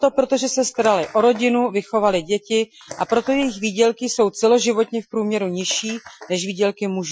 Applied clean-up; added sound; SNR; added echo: classical method Wiener filter.